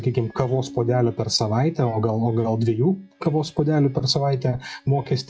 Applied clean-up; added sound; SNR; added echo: classical method log-MMSE.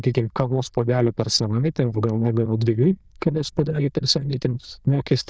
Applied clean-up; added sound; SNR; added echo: neural diffusion model UNIVERSE++.